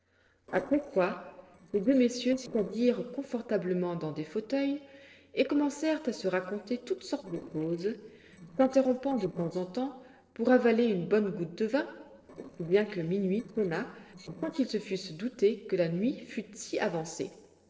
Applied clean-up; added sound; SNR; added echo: neural separator model SepFormer DNS4.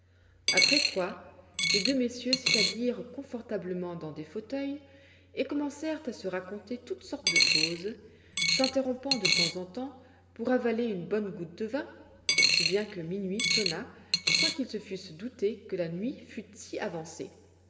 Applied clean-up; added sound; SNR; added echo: none; Coin (dropping); -5 dB; reverberation time 2.4 s.